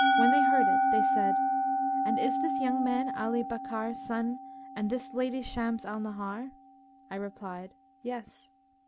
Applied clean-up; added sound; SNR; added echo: none; Musical instrument; -4 dB; none.